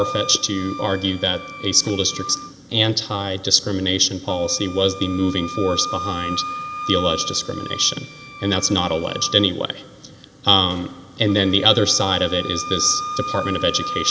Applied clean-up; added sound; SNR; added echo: none; Wind instrument, woodwind instrument; 11 dB; none.